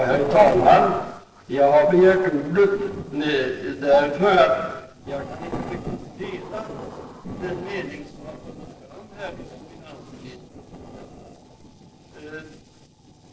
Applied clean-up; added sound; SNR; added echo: neural separator model SepFormer DNS4.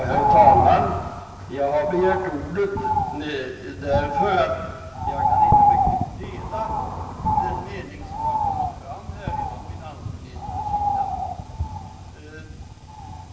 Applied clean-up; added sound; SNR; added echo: none; Bird; -4 dB; reverberation time 1.2 s.